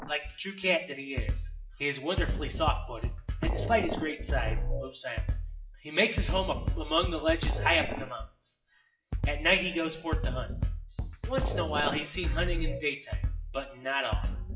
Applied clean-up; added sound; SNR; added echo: classical method WPE with log-MMSE.